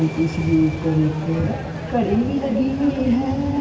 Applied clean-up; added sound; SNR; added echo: none; Subway, metro, underground; 16 dB; reverberation time 2.6 s.